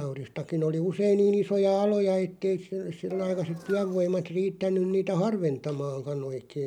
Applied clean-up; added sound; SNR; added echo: none; Engine; 19 dB; none.